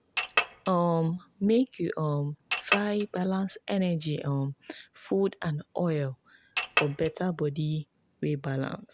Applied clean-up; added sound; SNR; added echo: none; Chink, clink; 3 dB; none.